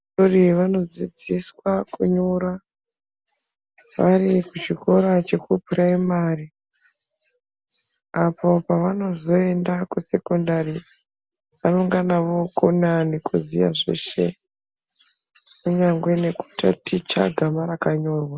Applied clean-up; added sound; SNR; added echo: none; none; none; none.